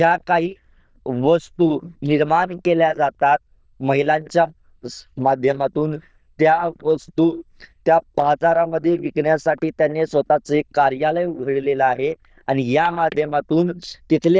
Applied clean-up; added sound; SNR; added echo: neural diffusion model UNIVERSE++.